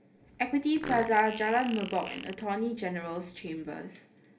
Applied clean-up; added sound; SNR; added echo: none; Fart; 13 dB; reverberation time 0.3 s.